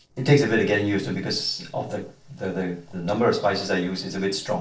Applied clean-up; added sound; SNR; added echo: neural separator model SepFormer DNS4.